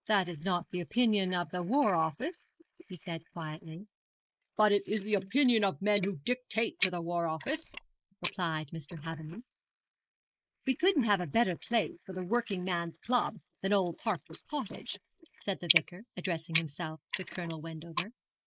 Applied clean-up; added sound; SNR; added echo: neural mask model Resemble Enhance denoiser.